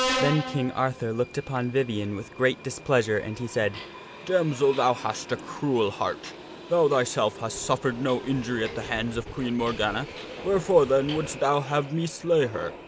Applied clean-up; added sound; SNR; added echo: none; Subway, metro, underground; 11 dB; none.